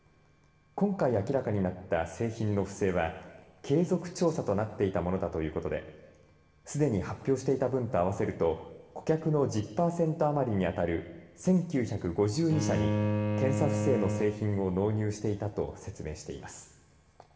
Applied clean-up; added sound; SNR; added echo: none; Bowed string instrument; 2 dB; reverberation time 1.1 s.